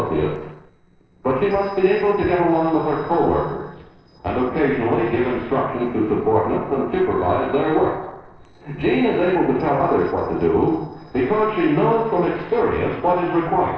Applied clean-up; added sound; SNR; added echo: neural separator model SepFormer DNS4.